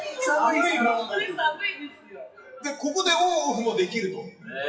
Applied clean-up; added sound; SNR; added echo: classical method WPE with log-MMSE.